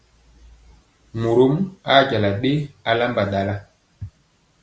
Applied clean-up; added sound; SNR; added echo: none; none; none; none.